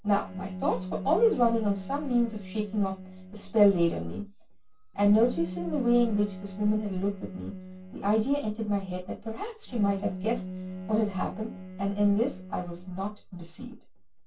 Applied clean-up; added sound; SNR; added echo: none; Bowed string instrument; 12 dB; reverberation time 0.2 s.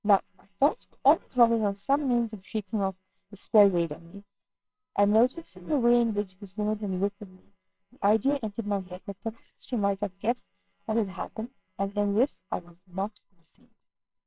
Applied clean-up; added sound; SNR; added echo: neural separator model SepFormer WHAMR!.